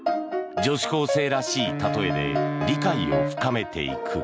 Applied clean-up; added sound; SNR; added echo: none; Wind instrument, woodwind instrument; 5 dB; none.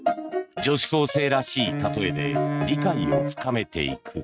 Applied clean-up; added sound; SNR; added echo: neural mask model RNNoise.